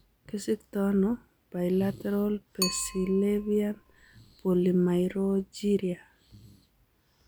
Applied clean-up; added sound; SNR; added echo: none; Bicycle; 12 dB; none.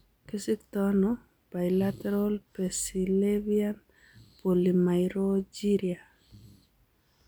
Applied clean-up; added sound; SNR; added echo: none; none; none; none.